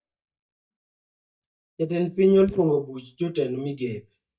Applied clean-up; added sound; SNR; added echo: neural mask model DeepFilterNet 3.